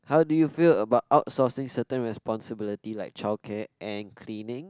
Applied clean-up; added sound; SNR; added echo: none; none; none; none.